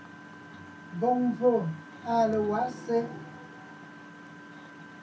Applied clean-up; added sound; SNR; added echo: none; Engine; 16 dB; reverberation time 0.3 s.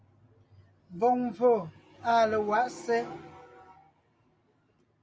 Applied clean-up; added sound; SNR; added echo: none; none; none; none.